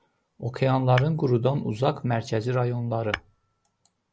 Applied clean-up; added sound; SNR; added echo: none; Tap / Hammer; 14 dB; none.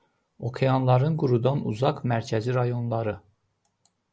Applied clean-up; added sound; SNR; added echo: none; none; none; none.